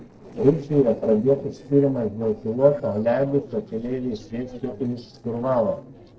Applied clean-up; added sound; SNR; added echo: neural separator model SepFormer DNS4.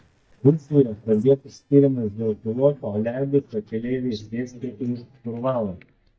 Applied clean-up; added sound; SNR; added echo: neural mask model DeepFilterNet 3.